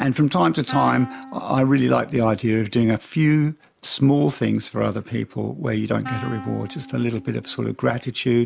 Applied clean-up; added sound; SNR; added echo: none; Wind instrument, woodwind instrument; 17 dB; none.